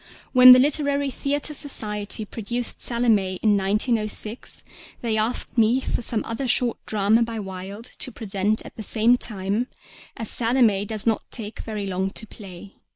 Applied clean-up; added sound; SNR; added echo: neural mask model Resemble Enhance denoiser.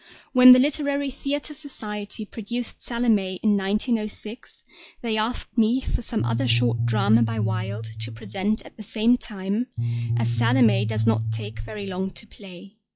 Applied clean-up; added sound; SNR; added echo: classical method log-MMSE.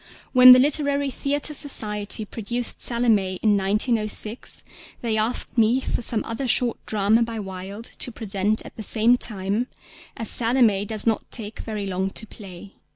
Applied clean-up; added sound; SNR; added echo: none; none; none; none.